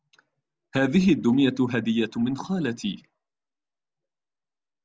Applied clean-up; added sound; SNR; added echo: none; none; none; none.